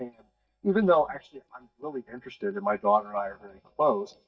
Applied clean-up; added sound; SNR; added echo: neural mask model DeepFilterNet 3.